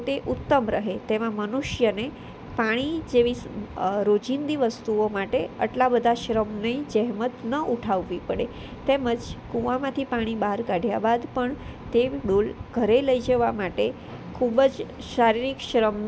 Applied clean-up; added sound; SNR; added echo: none; none; none; none.